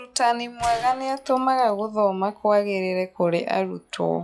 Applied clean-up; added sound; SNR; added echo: classical method log-MMSE.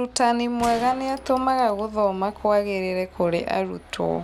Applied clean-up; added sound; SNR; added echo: none; Gunshot, gunfire; 18 dB; none.